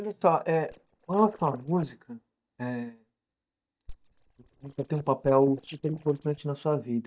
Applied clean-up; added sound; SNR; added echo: neural mask model DeepFilterNet 3.